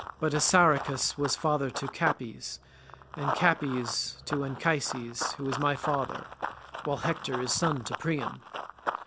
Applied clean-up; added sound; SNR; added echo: none; Run; 7 dB; none.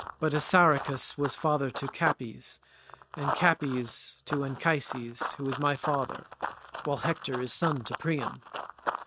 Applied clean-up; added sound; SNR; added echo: neural mask model RNNoise.